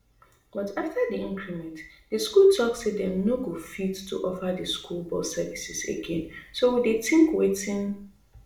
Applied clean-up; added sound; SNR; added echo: none; none; none; reverberation time 0.5 s.